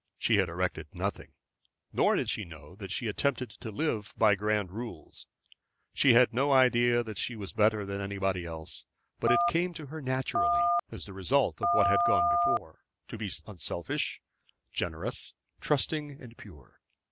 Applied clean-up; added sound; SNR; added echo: none; Telephone; -2 dB; none.